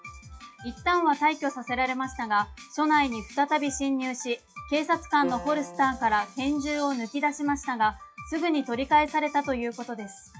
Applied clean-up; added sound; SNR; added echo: classical method WPE with log-MMSE.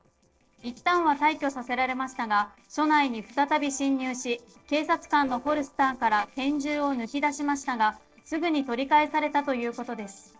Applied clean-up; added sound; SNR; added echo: neural separator model SepFormer DNS4.